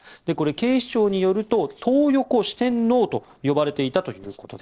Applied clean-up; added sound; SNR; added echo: neural separator model SepFormer DNS4.